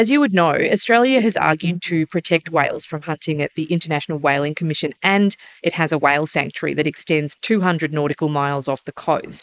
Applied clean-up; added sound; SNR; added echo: neural mask model Resemble Enhance denoiser.